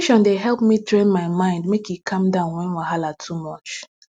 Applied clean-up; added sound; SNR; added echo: none; none; none; none.